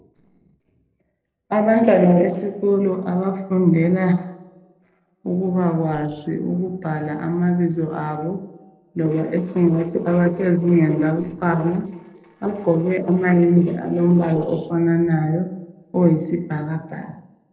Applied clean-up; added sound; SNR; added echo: neural separator model SepFormer DNS4.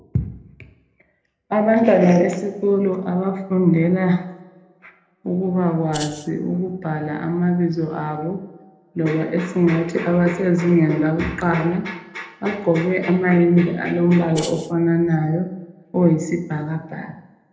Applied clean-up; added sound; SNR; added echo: none; Rattle (instrument); 14 dB; reverberation time 0.8 s.